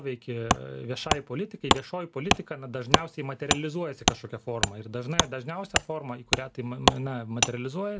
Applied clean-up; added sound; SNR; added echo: none; Wood; -5 dB; none.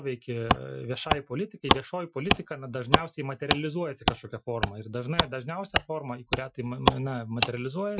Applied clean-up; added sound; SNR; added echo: classical method Wiener filter.